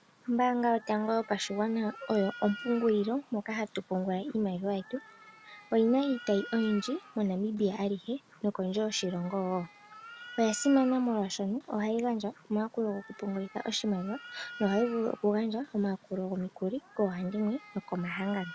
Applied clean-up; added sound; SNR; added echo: none; Cat; 19 dB; none.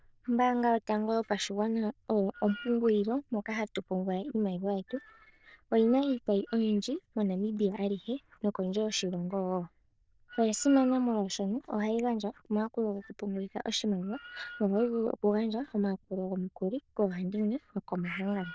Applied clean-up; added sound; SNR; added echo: neural diffusion model UNIVERSE++.